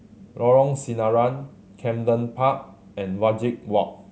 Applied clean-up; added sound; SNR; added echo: none; none; none; none.